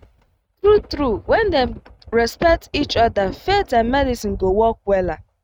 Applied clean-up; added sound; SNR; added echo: neural mask model RNNoise.